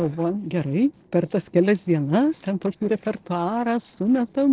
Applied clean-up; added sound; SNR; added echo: neural separator model SepFormer DNS4.